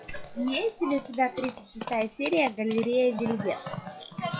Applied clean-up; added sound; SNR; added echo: classical method log-MMSE.